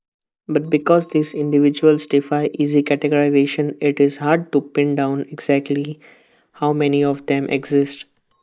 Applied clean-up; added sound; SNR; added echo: neural mask model DeepFilterNet 3.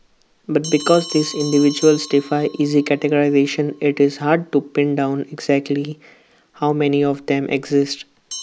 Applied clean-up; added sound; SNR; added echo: none; Bell; 19 dB; none.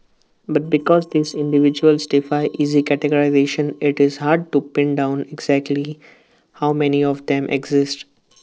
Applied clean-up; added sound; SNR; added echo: neural separator model SepFormer DNS4.